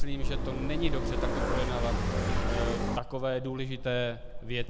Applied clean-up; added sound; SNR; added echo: none; Squeak / Walk, footsteps + Motorcycle; -5 dB; none.